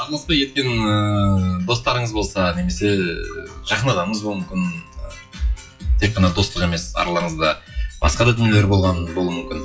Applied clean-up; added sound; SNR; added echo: classical method WPE with log-MMSE.